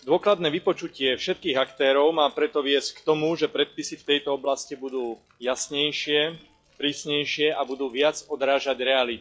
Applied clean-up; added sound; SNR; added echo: classical method log-MMSE.